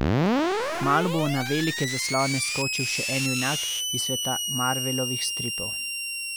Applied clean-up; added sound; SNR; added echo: none; Screech; -1 dB; none.